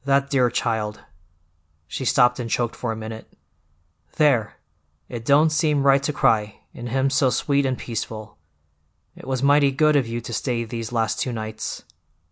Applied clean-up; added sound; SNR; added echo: none; none; none; none.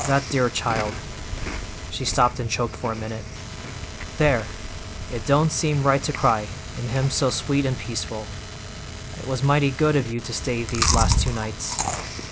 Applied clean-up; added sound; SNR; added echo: none; Chewing, mastication; 4 dB; none.